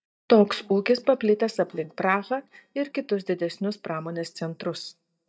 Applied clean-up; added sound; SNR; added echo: neural mask model DeepFilterNet 3.